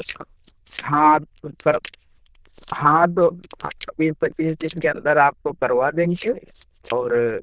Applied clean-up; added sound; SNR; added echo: neural diffusion model UNIVERSE++.